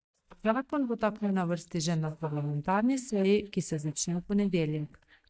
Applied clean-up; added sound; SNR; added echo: neural mask model DeepFilterNet 3.